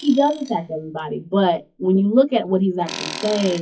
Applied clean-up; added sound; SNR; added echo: classical method WPE with log-MMSE.